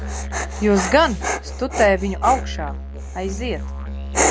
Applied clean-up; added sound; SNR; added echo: none; Dog + Musical instrument; 3 dB; none.